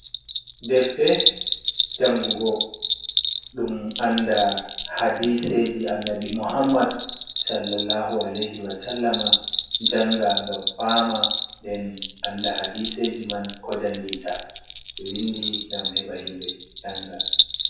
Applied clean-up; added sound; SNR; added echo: none; Bell; 0 dB; reverberation time 0.7 s.